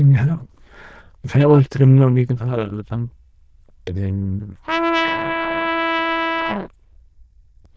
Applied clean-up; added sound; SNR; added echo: neural diffusion model UNIVERSE++.